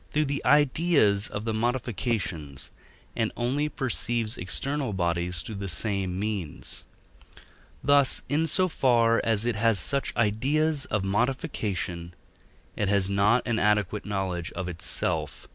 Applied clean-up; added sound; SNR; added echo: none; none; none; none.